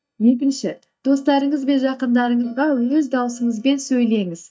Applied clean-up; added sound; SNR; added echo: neural mask model DeepFilterNet 3.